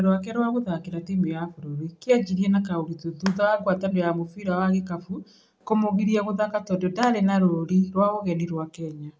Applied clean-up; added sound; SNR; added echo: none; Clapping; 19 dB; none.